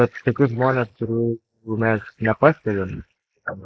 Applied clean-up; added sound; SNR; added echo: neural mask model Resemble Enhance denoiser.